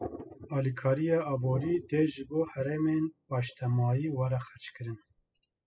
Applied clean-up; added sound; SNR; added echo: classical method spectral subtraction.